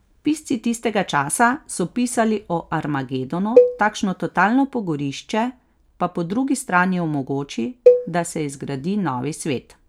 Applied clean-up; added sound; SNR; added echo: none; Cowbell; -1 dB; none.